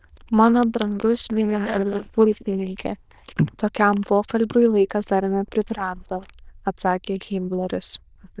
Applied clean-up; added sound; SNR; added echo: neural diffusion model UNIVERSE++.